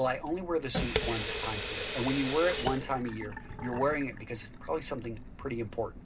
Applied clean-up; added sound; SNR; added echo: none; Sink (filling or washing) / Water tap, faucet; 2 dB; reverberation time 0.2 s.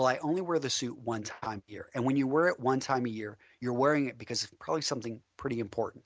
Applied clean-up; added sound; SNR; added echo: none; none; none; none.